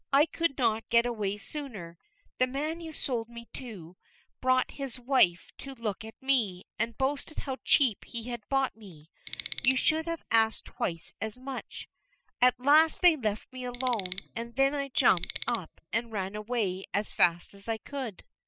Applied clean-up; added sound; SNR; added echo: classical method spectral subtraction.